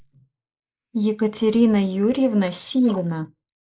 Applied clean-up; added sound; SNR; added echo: neural mask model Resemble Enhance denoiser.